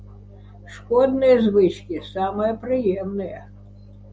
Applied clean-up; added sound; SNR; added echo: none; none; none; none.